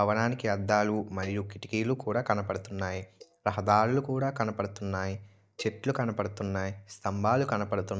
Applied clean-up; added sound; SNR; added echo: neural mask model DeepFilterNet 3.